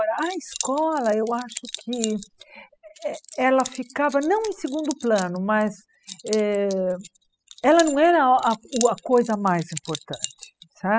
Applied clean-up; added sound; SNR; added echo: classical method spectral subtraction.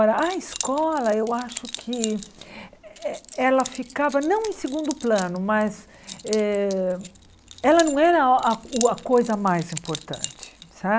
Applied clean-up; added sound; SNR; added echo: none; Keys jangling; 15 dB; none.